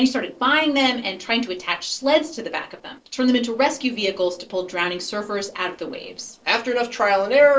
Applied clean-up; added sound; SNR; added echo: neural separator model SepFormer DNS4.